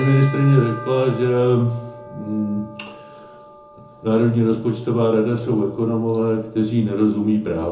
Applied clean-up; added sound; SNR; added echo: none; Bell; 18 dB; reverberation time 0.6 s.